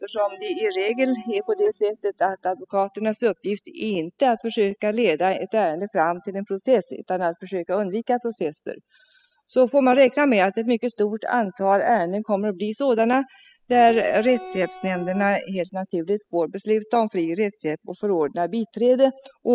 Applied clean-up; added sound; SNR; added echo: classical method spectral subtraction.